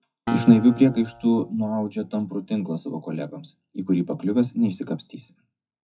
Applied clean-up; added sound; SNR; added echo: classical method WPE with log-MMSE.